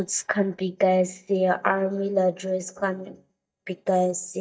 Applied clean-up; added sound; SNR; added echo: neural mask model DeepFilterNet 3.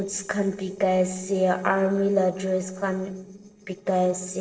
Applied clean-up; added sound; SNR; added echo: neural separator model SepFormer DNS4.